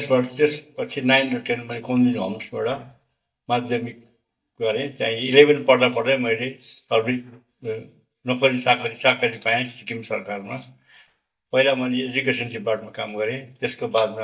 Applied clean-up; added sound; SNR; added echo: neural mask model DeepFilterNet 3.